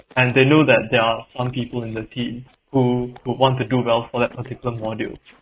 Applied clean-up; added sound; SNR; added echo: neural mask model RNNoise.